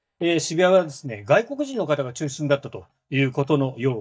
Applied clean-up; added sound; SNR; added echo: neural mask model DeepFilterNet 3.